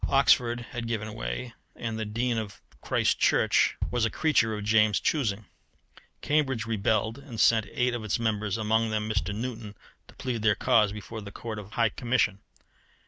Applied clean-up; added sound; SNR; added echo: none; Bass drum; 9 dB; none.